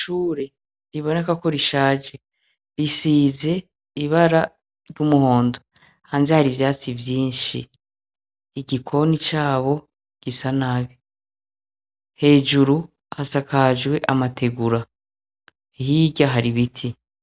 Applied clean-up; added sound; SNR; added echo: none; none; none; none.